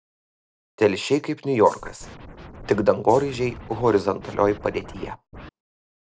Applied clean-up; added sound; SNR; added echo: none; Rattle (instrument) + Scratching (performance technique); 17 dB; none.